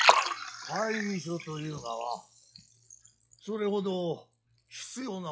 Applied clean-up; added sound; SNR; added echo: classical method log-MMSE.